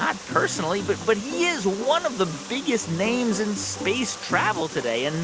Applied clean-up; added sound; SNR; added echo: none; Water; 15 dB; none.